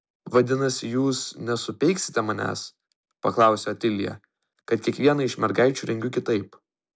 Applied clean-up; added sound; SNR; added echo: none; none; none; none.